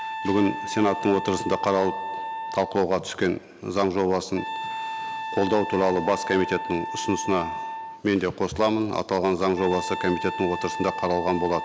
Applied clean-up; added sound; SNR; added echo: none; Wind instrument, woodwind instrument; 8 dB; none.